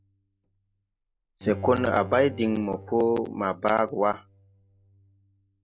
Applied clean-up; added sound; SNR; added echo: none; Bowed string instrument; 16 dB; none.